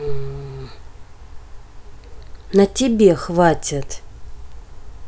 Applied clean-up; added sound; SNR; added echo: none; none; none; none.